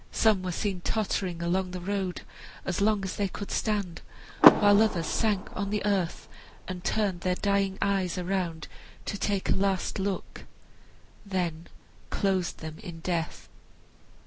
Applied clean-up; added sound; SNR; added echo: none; Car; 2 dB; none.